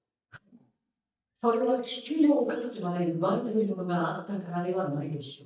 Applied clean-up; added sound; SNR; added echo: neural mask model DeepFilterNet 3.